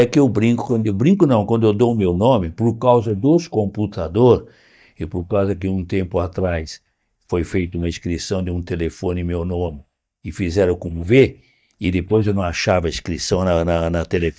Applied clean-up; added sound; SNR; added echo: neural mask model DeepFilterNet 3.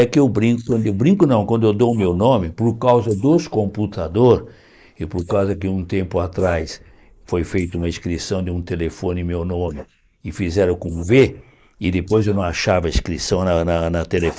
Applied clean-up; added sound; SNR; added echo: neural mask model Resemble Enhance denoiser.